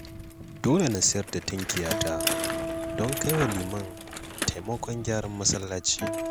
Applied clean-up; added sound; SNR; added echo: none; Bicycle + Acoustic guitar; 4 dB; none.